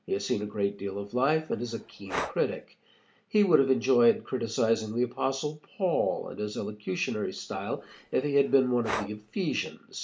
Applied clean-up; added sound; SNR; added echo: none; Breathing; 12 dB; none.